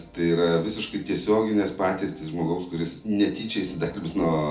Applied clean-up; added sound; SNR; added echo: none; none; none; reverberation time 0.4 s.